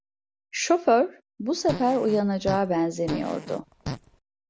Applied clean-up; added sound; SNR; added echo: none; Fart; 10 dB; none.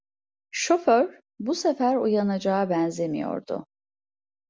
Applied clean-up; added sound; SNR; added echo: none; none; none; none.